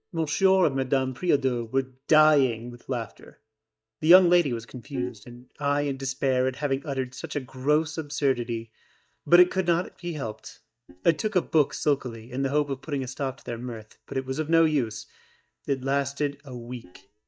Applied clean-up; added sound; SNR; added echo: neural mask model DeepFilterNet 3.